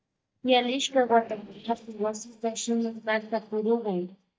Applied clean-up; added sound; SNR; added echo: neural mask model DeepFilterNet 3.